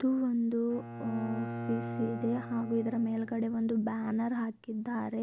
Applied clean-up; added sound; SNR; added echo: none; Bowed string instrument; 10 dB; none.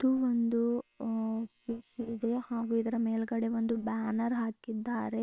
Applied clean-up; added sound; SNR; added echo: neural separator model SepFormer WHAM!.